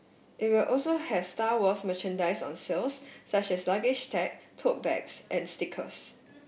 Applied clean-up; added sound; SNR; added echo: none; none; none; none.